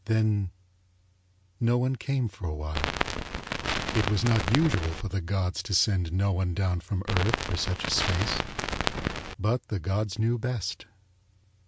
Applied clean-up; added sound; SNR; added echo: none; Crackle; 2 dB; none.